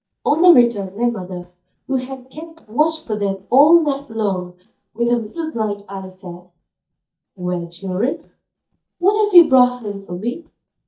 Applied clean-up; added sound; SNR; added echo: neural mask model DeepFilterNet 3.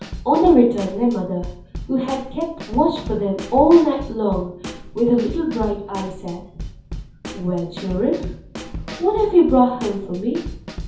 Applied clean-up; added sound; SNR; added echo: none; Snare drum / Drum kit; 13 dB; reverberation time 0.6 s.